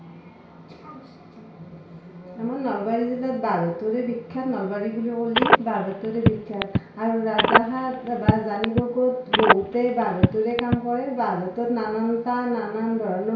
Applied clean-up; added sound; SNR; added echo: none; Telephone; -3 dB; reverberation time 0.6 s.